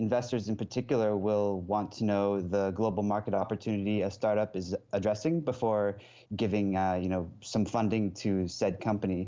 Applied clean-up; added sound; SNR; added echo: none; none; none; none.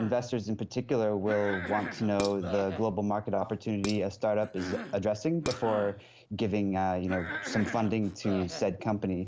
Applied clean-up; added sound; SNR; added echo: none; Dishes, pots, and pans + Cough; 11 dB; none.